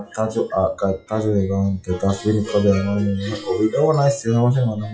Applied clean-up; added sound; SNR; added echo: classical method WPE with log-MMSE.